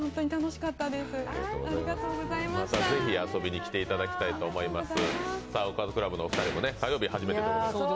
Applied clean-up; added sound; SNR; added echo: none; Gunshot, gunfire; 8 dB; none.